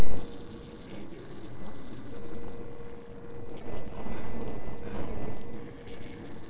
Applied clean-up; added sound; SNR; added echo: neural separator model SepFormer DNS4.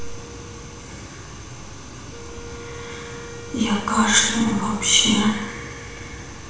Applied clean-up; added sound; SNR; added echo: none; Wind instrument, woodwind instrument; 17 dB; reverberation time 0.7 s.